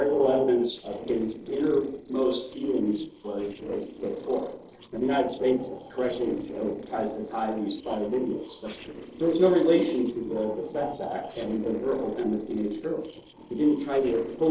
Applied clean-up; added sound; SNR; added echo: neural separator model SepFormer DNS4.